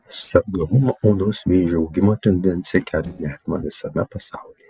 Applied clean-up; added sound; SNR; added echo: neural separator model SepFormer DNS4.